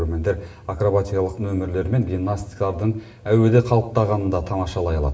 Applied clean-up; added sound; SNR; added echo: none; none; none; reverberation time 1.4 s.